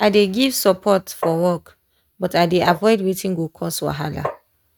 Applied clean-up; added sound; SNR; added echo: neural mask model RNNoise.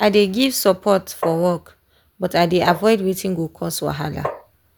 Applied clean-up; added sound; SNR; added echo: none; Tap; 10 dB; none.